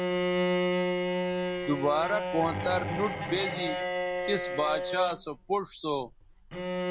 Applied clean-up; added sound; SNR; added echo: none; Bowed string instrument; 0 dB; none.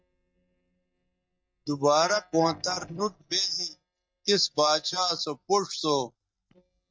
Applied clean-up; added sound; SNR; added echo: neural mask model DeepFilterNet 3.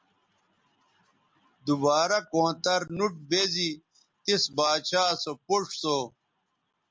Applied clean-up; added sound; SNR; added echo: none; none; none; none.